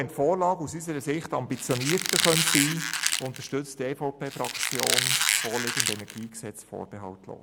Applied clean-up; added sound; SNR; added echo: none; Squeak; -2 dB; none.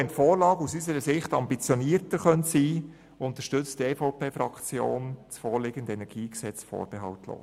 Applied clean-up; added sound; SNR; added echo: none; none; none; none.